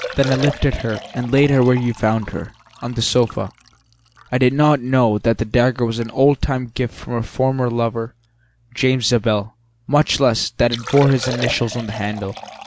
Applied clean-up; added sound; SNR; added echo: none; Liquid; 15 dB; none.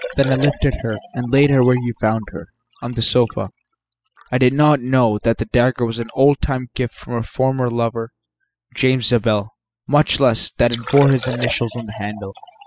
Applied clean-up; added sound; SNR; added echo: classical method spectral subtraction.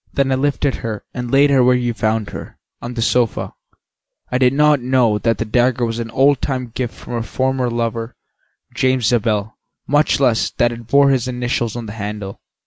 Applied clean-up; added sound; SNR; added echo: none; none; none; none.